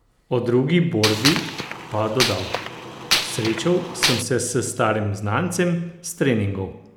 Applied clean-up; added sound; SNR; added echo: none; Gunshot, gunfire; 2 dB; none.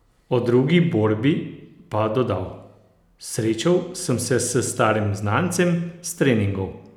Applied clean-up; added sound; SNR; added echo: none; none; none; none.